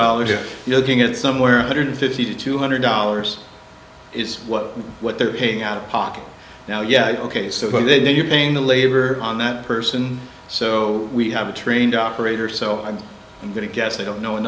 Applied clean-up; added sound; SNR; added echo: none; none; none; none.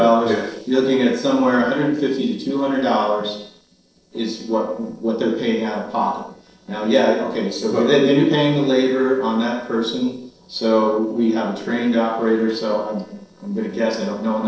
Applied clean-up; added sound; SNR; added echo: neural separator model SepFormer DNS4.